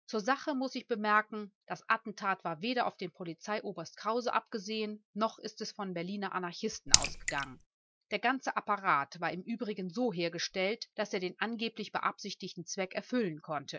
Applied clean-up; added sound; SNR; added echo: none; Raindrop / Splash, splatter; -5 dB; none.